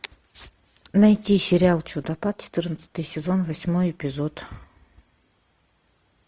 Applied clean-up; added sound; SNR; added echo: none; none; none; none.